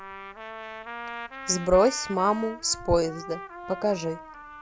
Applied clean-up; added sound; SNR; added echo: none; Trumpet; 12 dB; none.